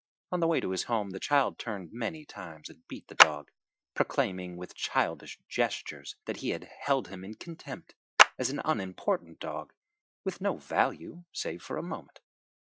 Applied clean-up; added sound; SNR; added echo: classical method Wiener filter.